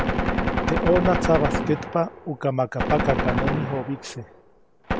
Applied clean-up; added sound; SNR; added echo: none; Gunshot, gunfire; 0 dB; none.